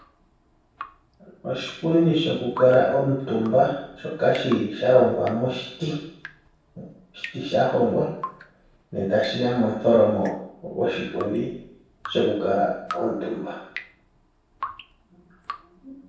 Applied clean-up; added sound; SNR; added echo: none; Drip; 18 dB; reverberation time 0.7 s.